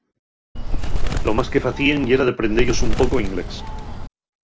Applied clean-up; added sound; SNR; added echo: none; Bird; -3 dB; none.